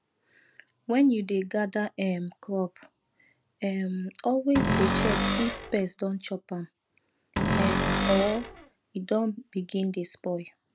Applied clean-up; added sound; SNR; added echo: none; Cupboard open or close; -2 dB; none.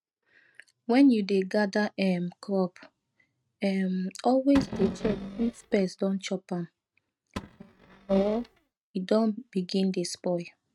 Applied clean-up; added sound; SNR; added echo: neural mask model RNNoise.